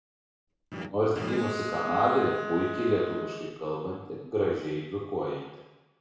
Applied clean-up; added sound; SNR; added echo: none; Bowed string instrument; 7 dB; reverberation time 1.1 s.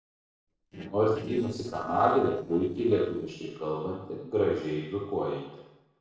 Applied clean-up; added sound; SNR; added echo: neural separator model SepFormer DNS4.